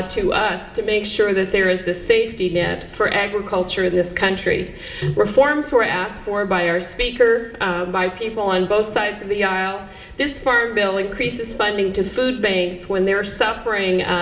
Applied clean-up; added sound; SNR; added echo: none; none; none; reverberation time 1.3 s.